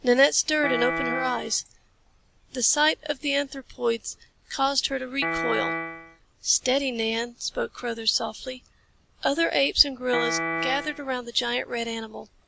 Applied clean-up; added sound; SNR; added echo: none; Piano; 2 dB; none.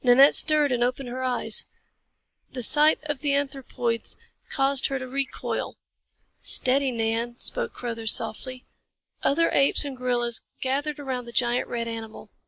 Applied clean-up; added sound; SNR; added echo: neural mask model Resemble Enhance denoiser.